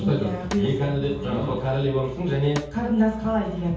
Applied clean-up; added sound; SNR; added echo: none; Snare drum; 18 dB; reverberation time 0.7 s.